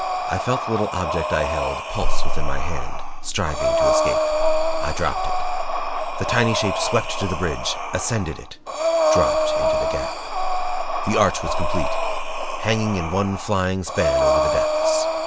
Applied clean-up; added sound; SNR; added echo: none; Breathing; 1 dB; none.